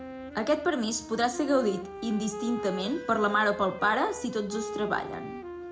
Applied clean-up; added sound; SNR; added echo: none; Wind instrument, woodwind instrument; 10 dB; reverberation time 0.3 s.